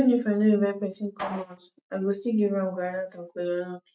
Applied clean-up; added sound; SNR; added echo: neural mask model RNNoise.